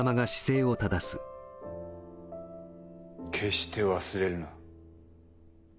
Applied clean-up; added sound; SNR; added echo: none; none; none; none.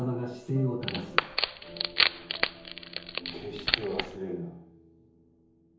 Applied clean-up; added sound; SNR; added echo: none; Wood; -5 dB; reverberation time 0.7 s.